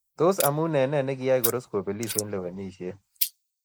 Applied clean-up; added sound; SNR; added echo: neural mask model Resemble Enhance denoiser.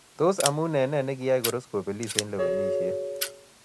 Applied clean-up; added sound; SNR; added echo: none; Scissors; 7 dB; none.